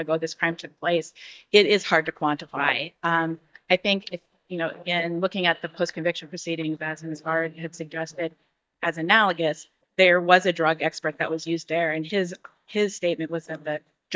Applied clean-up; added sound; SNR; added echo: neural mask model DeepFilterNet 3.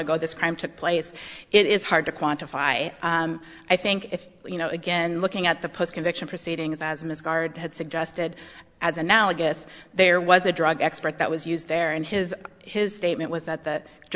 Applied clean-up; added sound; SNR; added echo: none; none; none; none.